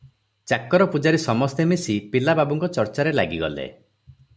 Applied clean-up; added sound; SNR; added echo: none; none; none; none.